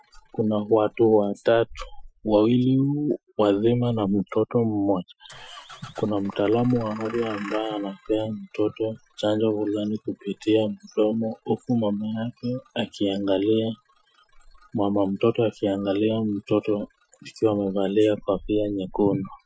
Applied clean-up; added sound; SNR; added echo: classical method Wiener filter.